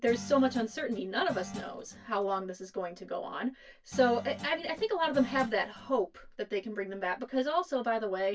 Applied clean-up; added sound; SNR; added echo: none; Guitar; 14 dB; reverberation time 0.1 s.